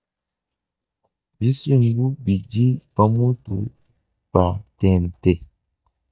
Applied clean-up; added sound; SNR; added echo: neural mask model DeepFilterNet 3.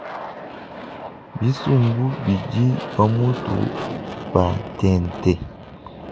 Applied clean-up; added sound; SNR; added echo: none; Aircraft; 10 dB; none.